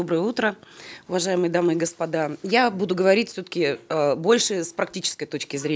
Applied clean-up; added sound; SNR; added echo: none; none; none; none.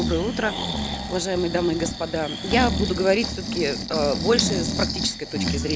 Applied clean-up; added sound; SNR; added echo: none; Breathing; 2 dB; none.